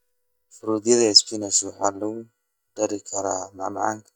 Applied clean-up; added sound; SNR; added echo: neural mask model DeepFilterNet 3.